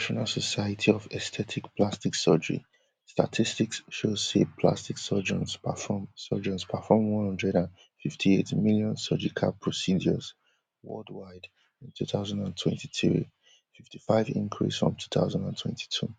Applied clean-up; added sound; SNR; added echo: none; none; none; none.